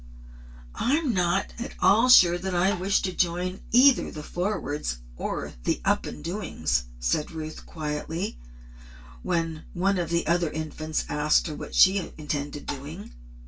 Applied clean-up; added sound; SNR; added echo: none; Tap; 13 dB; reverberation time 0.1 s.